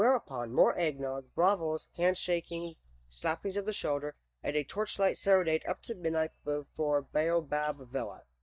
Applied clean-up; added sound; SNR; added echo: neural mask model DeepFilterNet 3.